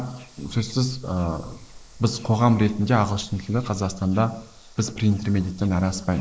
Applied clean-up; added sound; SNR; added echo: neural mask model Resemble Enhance denoiser.